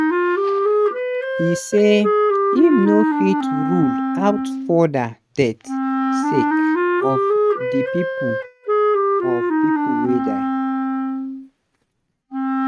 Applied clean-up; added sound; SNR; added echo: neural mask model RNNoise.